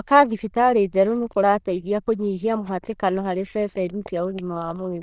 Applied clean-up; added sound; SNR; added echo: neural diffusion model UNIVERSE++.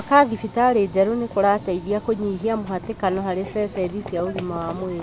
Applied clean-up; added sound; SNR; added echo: none; Run / Train; 15 dB; none.